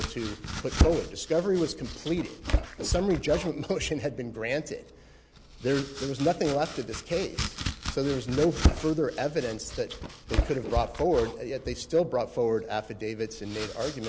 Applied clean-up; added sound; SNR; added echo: none; Domestic sounds, home sounds; 4 dB; none.